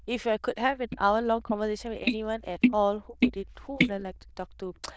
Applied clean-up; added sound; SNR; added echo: neural diffusion model UNIVERSE++.